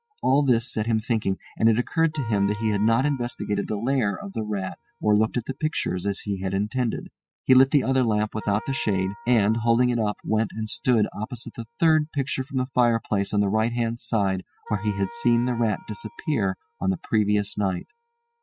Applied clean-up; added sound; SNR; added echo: classical method spectral subtraction.